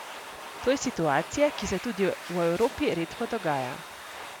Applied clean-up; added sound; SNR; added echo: none; Domestic sounds, home sounds; 11 dB; none.